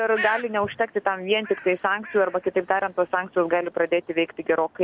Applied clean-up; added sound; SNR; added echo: none; Bird; 15 dB; none.